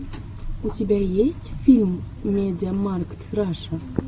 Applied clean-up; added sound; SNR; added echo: none; none; none; none.